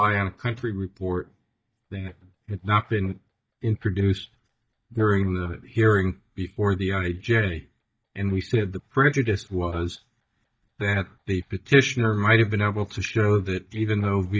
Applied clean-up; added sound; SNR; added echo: neural mask model DeepFilterNet 3.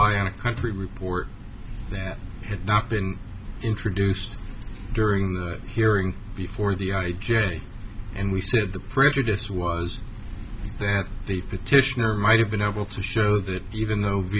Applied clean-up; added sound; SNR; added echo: none; none; none; none.